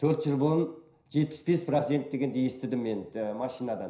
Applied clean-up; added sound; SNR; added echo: none; none; none; reverberation time 0.5 s.